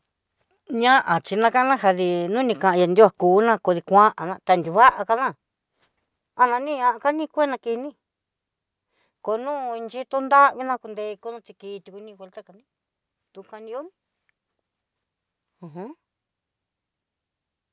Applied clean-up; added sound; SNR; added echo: none; none; none; none.